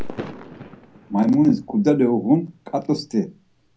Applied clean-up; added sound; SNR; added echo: none; Fireworks; 15 dB; reverberation time 0.2 s.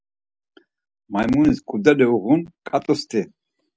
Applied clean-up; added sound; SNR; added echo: none; none; none; none.